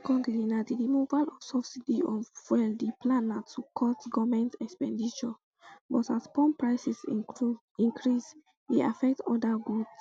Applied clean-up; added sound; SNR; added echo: none; none; none; none.